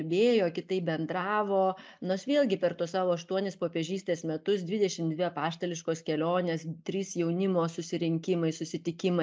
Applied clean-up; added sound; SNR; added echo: none; none; none; none.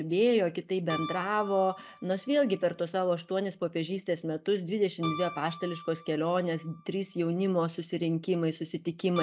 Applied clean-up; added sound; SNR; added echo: none; Keyboard (musical); 15 dB; none.